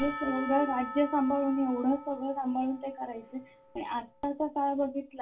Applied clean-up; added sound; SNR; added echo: none; Church bell / Percussion; 13 dB; reverberation time 0.2 s.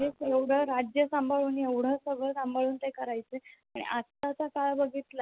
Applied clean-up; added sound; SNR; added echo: none; none; none; none.